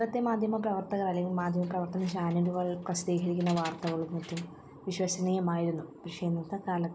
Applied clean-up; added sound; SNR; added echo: none; Keys jangling; 20 dB; none.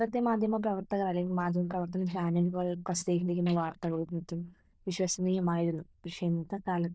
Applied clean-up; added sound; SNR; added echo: neural diffusion model UNIVERSE++.